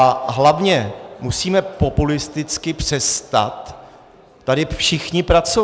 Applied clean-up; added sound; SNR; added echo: none; none; none; none.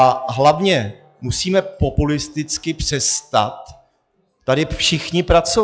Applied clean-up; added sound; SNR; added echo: classical method log-MMSE.